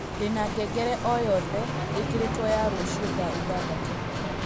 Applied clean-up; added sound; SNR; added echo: none; Bicycle; 1 dB; none.